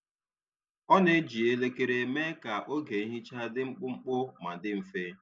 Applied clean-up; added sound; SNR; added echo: none; none; none; none.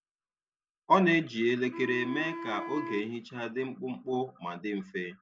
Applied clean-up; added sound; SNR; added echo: none; Wind instrument, woodwind instrument; 10 dB; none.